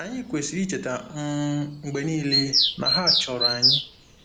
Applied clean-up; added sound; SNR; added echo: none; Bird vocalization, bird call, bird song; -2 dB; none.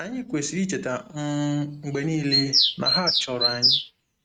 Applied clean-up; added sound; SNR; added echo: neural mask model RNNoise.